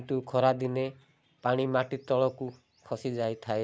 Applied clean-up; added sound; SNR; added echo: none; none; none; none.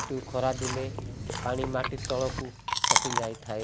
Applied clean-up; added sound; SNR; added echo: none; Chewing, mastication; -1 dB; none.